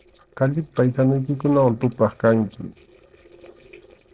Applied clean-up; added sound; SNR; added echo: neural separator model SepFormer DNS4.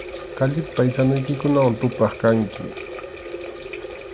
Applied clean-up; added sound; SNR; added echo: none; Water tap, faucet; 11 dB; none.